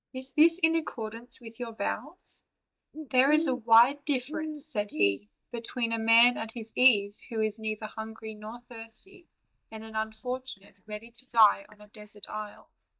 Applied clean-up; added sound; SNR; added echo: neural mask model DeepFilterNet 3.